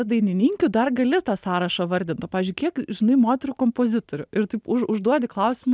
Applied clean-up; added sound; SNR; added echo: none; none; none; none.